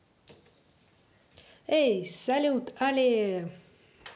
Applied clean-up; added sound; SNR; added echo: none; none; none; none.